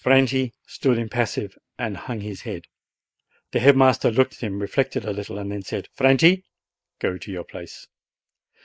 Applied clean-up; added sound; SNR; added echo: neural mask model Resemble Enhance denoiser.